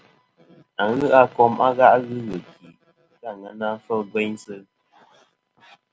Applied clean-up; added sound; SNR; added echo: none; none; none; none.